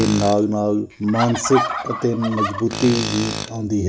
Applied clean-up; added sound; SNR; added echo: none; Fowl + Tools; 6 dB; none.